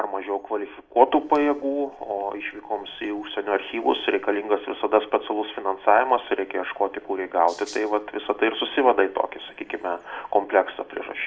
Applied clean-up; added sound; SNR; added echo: neural separator model SepFormer DNS4.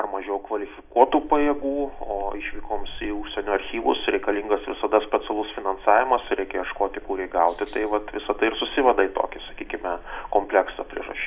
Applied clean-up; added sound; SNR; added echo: none; Rattle (instrument); 20 dB; reverberation time 0.3 s.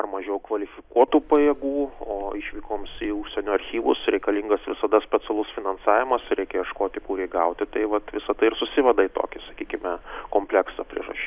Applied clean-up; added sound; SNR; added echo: none; none; none; none.